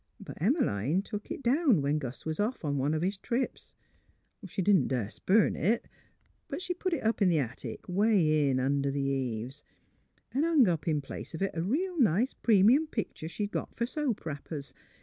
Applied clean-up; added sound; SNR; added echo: none; none; none; none.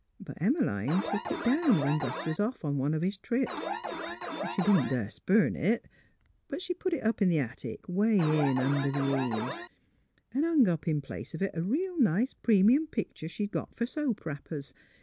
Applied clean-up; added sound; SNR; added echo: none; Alarm; 6 dB; none.